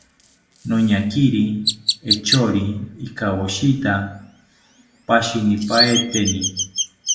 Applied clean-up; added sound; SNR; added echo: none; Chirp, tweet; 6 dB; reverberation time 0.4 s.